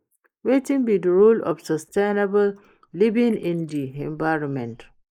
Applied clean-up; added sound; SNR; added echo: neural mask model Resemble Enhance denoiser.